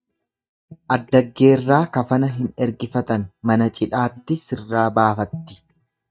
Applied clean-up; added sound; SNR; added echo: neural mask model DeepFilterNet 3.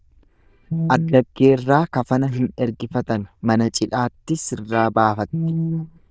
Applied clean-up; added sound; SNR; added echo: neural diffusion model UNIVERSE++.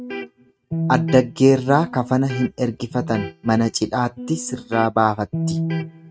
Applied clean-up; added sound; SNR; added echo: neural mask model RNNoise.